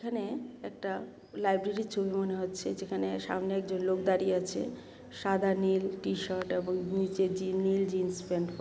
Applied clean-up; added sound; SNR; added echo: none; none; none; none.